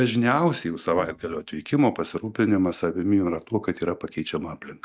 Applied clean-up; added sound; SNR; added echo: neural mask model DeepFilterNet 3.